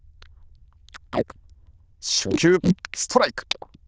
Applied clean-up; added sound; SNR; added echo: neural diffusion model UNIVERSE++.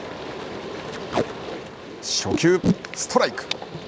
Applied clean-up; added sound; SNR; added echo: none; Packing tape, duct tape; 4 dB; none.